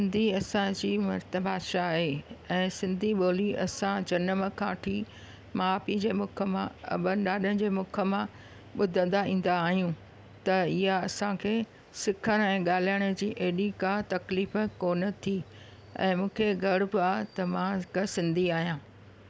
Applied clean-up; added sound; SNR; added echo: none; none; none; none.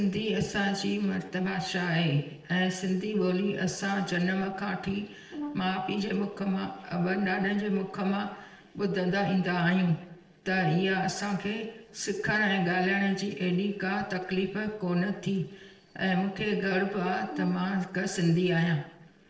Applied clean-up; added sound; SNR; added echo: neural separator model SepFormer DNS4.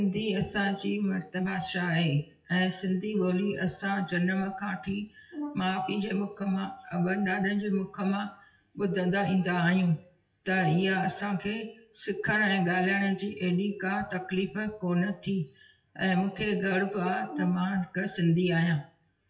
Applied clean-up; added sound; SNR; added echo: classical method WPE with log-MMSE.